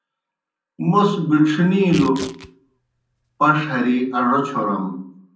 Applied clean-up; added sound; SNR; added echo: none; Tearing; 18 dB; reverberation time 0.6 s.